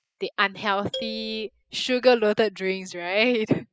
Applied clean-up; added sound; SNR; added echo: classical method spectral subtraction.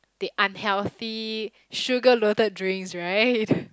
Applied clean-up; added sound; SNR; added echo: none; none; none; none.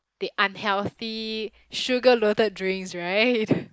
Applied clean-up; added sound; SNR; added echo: neural mask model Resemble Enhance denoiser.